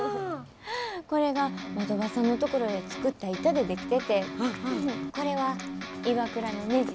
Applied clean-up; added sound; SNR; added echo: none; Electric guitar; 8 dB; none.